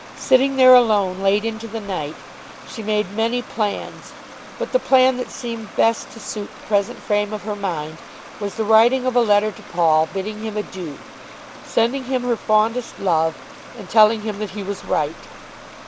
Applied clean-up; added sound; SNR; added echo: none; Stream; 17 dB; none.